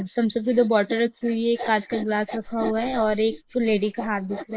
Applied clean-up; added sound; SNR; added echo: neural mask model Resemble Enhance denoiser.